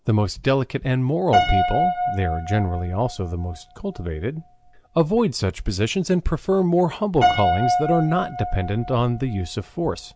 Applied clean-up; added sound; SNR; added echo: none; Piano; 5 dB; none.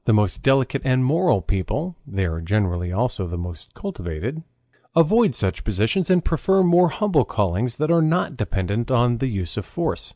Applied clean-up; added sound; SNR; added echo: none; none; none; none.